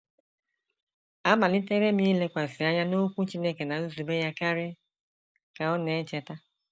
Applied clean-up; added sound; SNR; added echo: none; none; none; none.